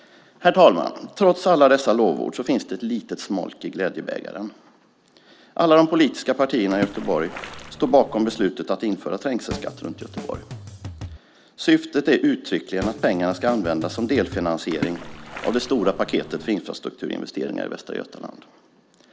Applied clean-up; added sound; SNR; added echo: none; Splash, splatter + Drum kit; 12 dB; none.